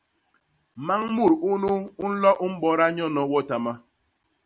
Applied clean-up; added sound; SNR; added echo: none; none; none; none.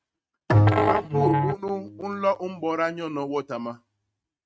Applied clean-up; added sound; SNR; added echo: neural mask model RNNoise.